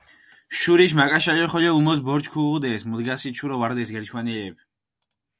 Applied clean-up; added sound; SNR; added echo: none; none; none; none.